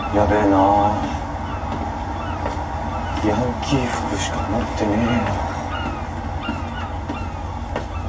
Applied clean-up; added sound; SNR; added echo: none; none; none; reverberation time 0.2 s.